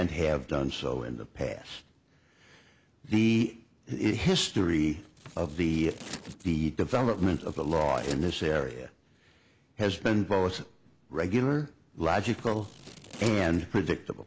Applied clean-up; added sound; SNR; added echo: none; Scissors; 17 dB; none.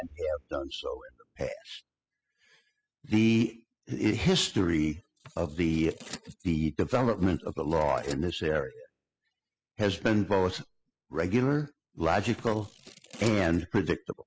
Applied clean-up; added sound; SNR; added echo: classical method spectral subtraction.